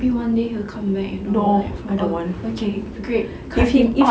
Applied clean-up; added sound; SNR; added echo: none; none; none; none.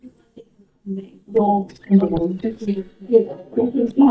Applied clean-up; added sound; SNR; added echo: neural mask model DeepFilterNet 3.